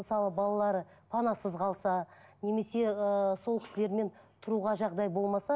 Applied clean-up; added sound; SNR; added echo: none; none; none; none.